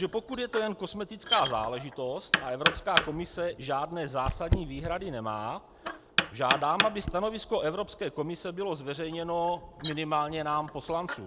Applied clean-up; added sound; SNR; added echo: none; Knock; 3 dB; none.